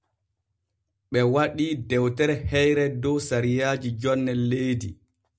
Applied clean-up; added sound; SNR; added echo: none; none; none; none.